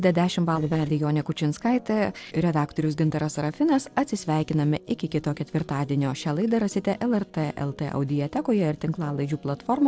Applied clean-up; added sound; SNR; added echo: neural separator model SepFormer DNS4.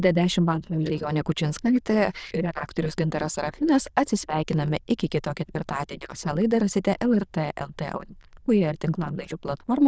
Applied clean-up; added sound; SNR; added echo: neural diffusion model UNIVERSE++.